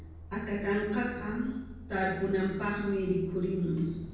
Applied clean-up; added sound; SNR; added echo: none; Truck; 15 dB; reverberation time 1.2 s.